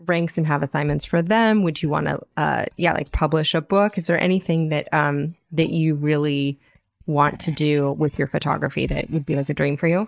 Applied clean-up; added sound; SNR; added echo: neural mask model DeepFilterNet 3.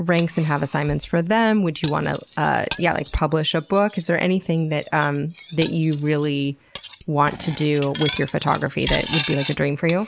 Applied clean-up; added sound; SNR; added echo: none; Cutlery, silverware; 11 dB; none.